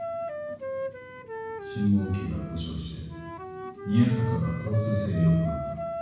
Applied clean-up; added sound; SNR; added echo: none; Wind instrument, woodwind instrument; 8 dB; reverberation time 1.2 s.